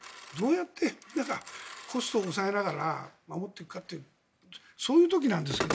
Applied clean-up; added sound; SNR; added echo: none; Telephone; 12 dB; none.